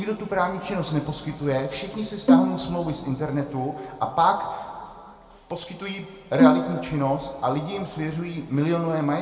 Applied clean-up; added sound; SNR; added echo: none; Bowed string instrument; -3 dB; reverberation time 1.8 s.